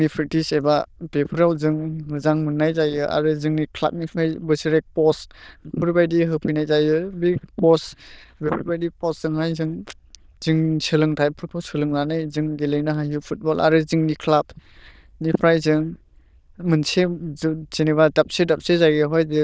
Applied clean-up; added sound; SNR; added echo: neural diffusion model UNIVERSE++.